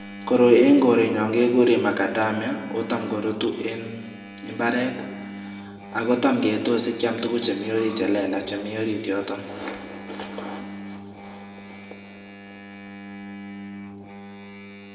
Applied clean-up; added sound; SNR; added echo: none; Engine; 14 dB; reverberation time 1.5 s.